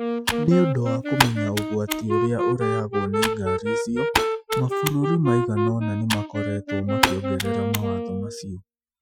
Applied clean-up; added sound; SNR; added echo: classical method Wiener filter.